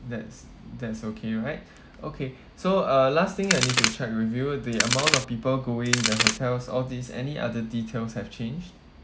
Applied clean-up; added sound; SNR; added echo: none; Crack; -4 dB; none.